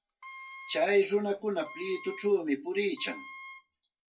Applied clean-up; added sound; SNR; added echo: classical method WPE with log-MMSE.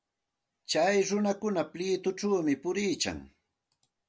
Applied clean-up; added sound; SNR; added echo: none; none; none; none.